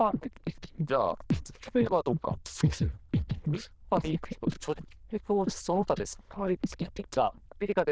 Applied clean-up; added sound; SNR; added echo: neural diffusion model UNIVERSE++.